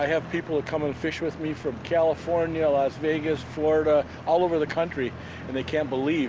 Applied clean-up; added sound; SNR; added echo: none; none; none; none.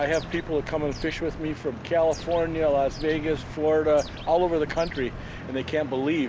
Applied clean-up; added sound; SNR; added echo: none; Bird; 14 dB; none.